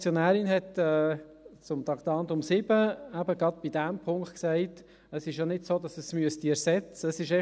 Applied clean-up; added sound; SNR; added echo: none; none; none; none.